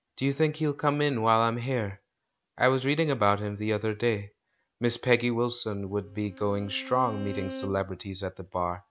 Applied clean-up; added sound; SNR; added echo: none; Bowed string instrument; 15 dB; none.